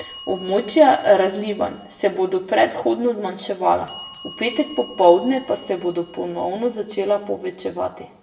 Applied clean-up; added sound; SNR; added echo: none; Bell; 13 dB; reverberation time 0.7 s.